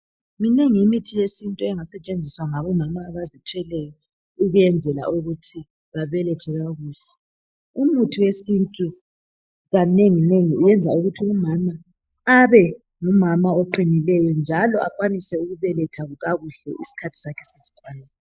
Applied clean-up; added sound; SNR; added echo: neural mask model Resemble Enhance denoiser.